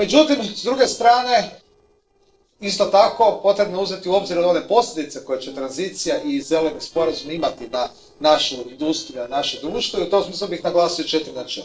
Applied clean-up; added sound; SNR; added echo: neural separator model SepFormer DNS4.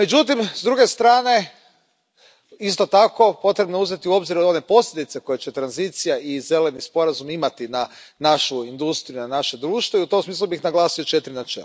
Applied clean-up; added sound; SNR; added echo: none; none; none; none.